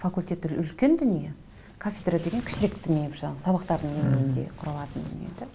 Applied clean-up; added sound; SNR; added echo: none; none; none; none.